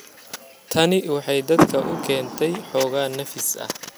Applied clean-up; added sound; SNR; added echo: none; Door / Car; 3 dB; none.